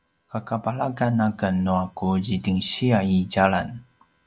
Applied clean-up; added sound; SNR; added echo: none; none; none; none.